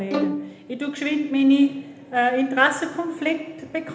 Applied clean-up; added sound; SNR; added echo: none; Bowed string instrument; 9 dB; reverberation time 0.9 s.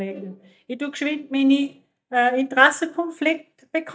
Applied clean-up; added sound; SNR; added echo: neural mask model DeepFilterNet 3.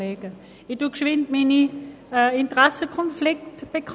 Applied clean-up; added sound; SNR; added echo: none; none; none; none.